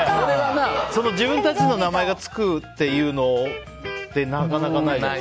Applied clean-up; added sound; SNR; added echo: none; Electric guitar; 11 dB; none.